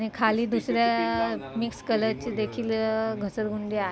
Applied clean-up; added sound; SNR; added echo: none; none; none; none.